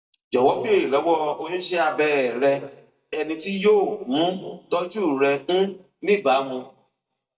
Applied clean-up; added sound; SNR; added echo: neural mask model DeepFilterNet 3.